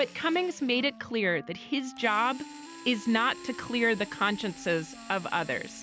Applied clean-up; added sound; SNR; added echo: none; Wind instrument, woodwind instrument + Drill; 16 dB; none.